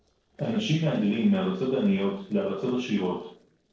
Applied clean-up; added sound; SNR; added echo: neural separator model SepFormer DNS4.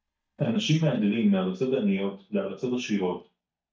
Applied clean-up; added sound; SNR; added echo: neural mask model DeepFilterNet 3.